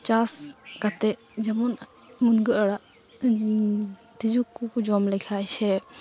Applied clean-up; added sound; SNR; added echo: none; none; none; none.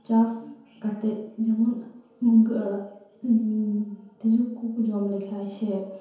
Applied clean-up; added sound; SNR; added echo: none; none; none; reverberation time 0.9 s.